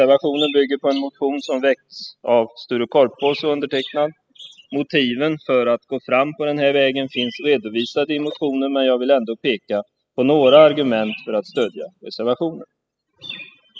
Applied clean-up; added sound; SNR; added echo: classical method spectral subtraction.